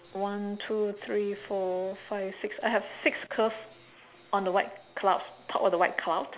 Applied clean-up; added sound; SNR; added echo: none; none; none; none.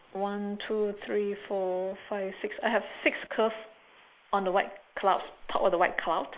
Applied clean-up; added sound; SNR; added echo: neural mask model Resemble Enhance denoiser.